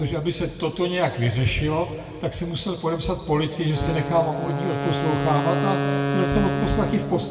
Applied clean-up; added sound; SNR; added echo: none; Wind instrument, woodwind instrument; 4 dB; reverberation time 1.9 s.